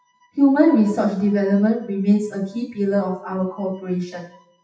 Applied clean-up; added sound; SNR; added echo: classical method WPE with log-MMSE.